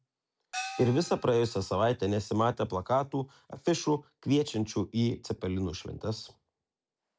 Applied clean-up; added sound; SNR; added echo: none; Gong; 12 dB; none.